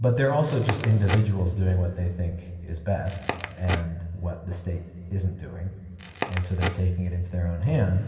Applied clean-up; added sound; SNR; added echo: none; Crackle; 12 dB; reverberation time 2.4 s.